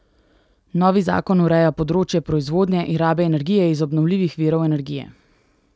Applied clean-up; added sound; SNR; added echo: none; none; none; none.